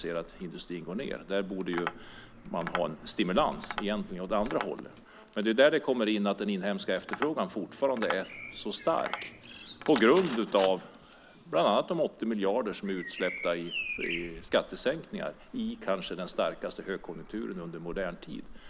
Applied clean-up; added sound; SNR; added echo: none; Bird vocalization, bird call, bird song + Tap; 12 dB; none.